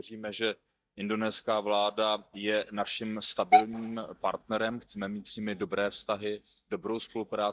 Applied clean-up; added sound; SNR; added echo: neural mask model DeepFilterNet 3.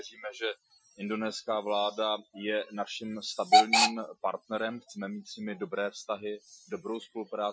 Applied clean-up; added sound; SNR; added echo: classical method Wiener filter.